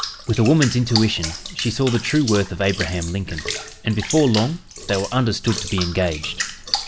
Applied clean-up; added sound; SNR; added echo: none; Bathtub (filling or washing) / Water; 9 dB; none.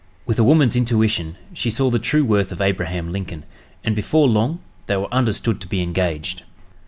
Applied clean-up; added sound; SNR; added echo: none; none; none; none.